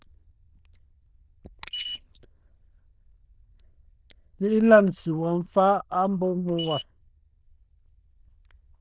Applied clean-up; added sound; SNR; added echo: neural diffusion model UNIVERSE++.